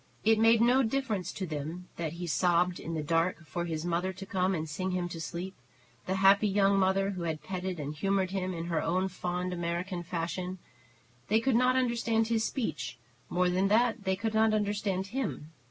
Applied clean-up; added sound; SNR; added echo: none; none; none; none.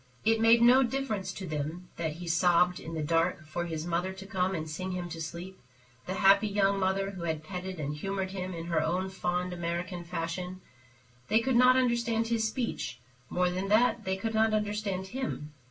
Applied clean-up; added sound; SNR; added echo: none; none; none; reverberation time 0.2 s.